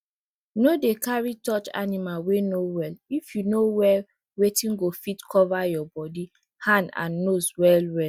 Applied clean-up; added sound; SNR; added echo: none; none; none; none.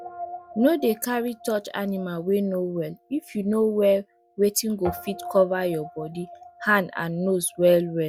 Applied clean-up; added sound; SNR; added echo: none; Guitar; 17 dB; none.